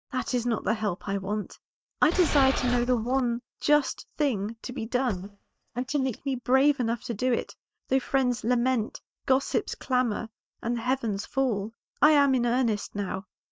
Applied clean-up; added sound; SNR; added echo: neural mask model DeepFilterNet 3.